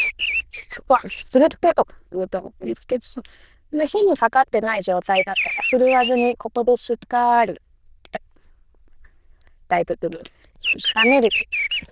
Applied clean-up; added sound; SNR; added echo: neural diffusion model UNIVERSE++.